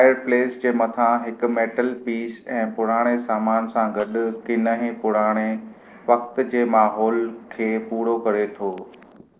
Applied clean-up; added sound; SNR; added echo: neural separator model SepFormer DNS4.